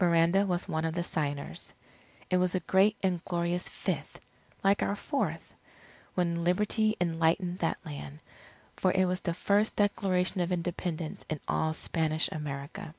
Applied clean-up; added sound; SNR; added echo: none; none; none; none.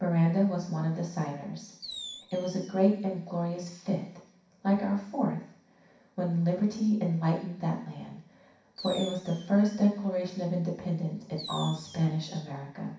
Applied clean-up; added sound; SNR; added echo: none; Fireworks; 15 dB; reverberation time 0.6 s.